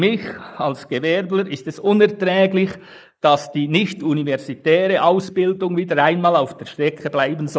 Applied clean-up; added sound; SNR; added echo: neural mask model Resemble Enhance denoiser.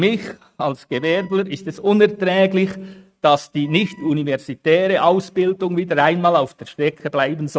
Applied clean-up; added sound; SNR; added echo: neural mask model RNNoise.